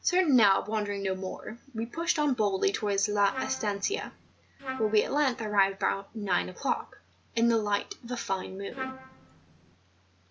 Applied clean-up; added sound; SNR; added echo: none; Trumpet; 12 dB; none.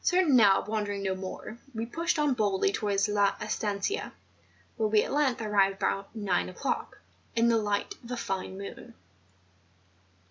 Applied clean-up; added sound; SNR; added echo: none; none; none; none.